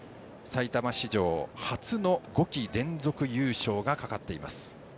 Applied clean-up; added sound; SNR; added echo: none; none; none; none.